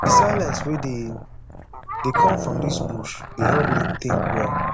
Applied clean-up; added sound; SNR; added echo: none; Fowl + Growling; -5 dB; none.